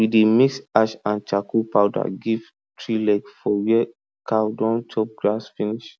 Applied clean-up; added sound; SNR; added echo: none; none; none; none.